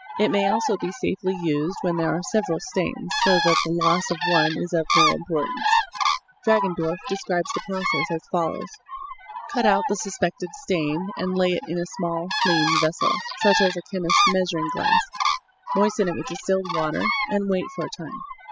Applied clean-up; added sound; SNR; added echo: classical method spectral subtraction.